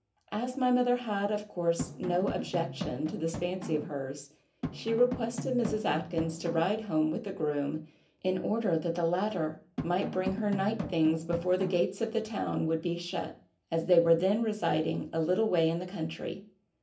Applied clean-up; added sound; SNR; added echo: none; Drum; 8 dB; reverberation time 0.3 s.